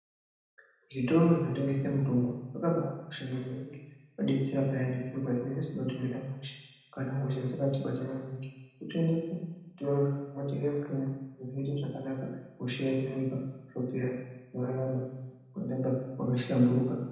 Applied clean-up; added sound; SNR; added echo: none; none; none; reverberation time 1.0 s.